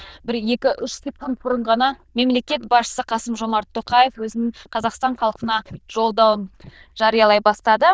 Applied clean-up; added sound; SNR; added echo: neural diffusion model UNIVERSE++.